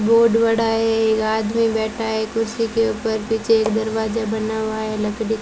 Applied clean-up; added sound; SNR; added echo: none; none; none; none.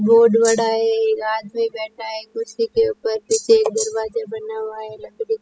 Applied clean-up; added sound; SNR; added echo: classical method spectral subtraction.